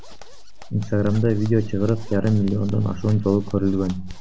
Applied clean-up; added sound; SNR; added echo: none; Zipper (clothing); 9 dB; none.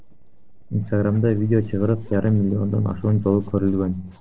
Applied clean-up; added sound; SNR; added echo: neural separator model SepFormer DNS4.